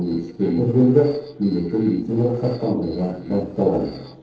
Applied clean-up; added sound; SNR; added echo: neural separator model SepFormer DNS4.